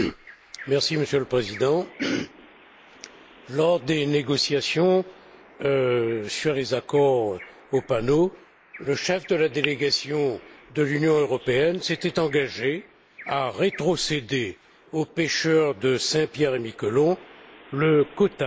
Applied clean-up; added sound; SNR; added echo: neural mask model Resemble Enhance denoiser.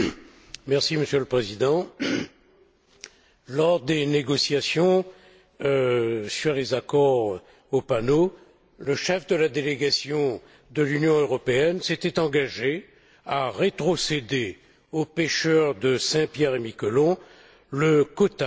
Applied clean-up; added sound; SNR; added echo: none; none; none; none.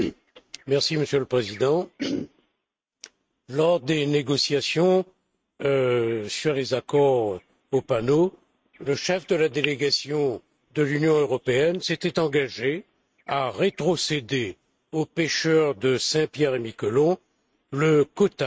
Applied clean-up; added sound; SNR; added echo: neural mask model RNNoise.